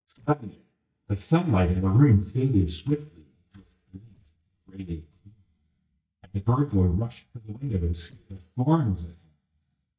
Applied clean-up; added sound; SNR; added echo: neural mask model DeepFilterNet 3.